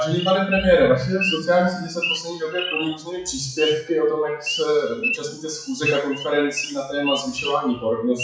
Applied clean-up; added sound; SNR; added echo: classical method WPE with log-MMSE.